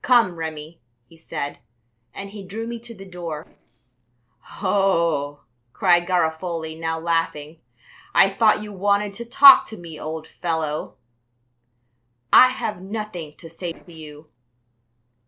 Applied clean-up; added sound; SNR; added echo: neural separator model SepFormer DNS4.